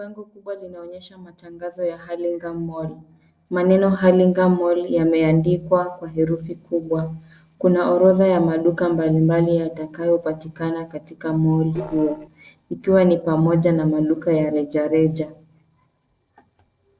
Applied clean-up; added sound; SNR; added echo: neural separator model SepFormer DNS4.